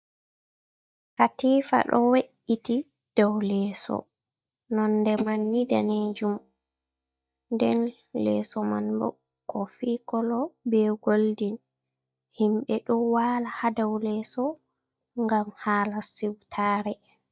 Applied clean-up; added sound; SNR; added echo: neural mask model DeepFilterNet 3.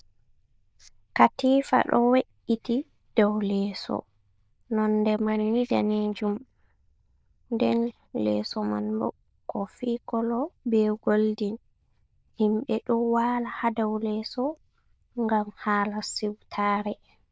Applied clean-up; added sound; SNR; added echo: neural diffusion model UNIVERSE++.